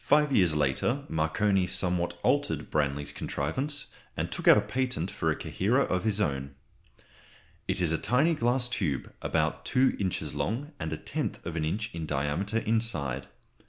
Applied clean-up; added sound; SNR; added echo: none; none; none; none.